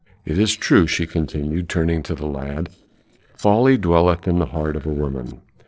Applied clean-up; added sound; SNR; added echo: neural separator model SepFormer DNS4.